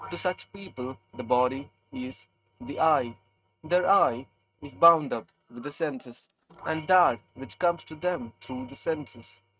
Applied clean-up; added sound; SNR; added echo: neural mask model RNNoise.